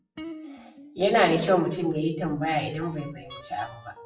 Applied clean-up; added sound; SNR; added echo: classical method WPE with log-MMSE.